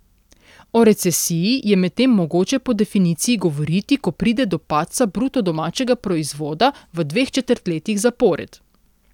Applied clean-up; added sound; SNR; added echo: none; none; none; none.